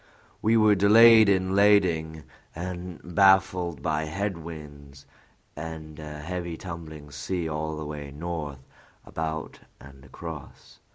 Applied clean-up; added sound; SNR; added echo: none; none; none; none.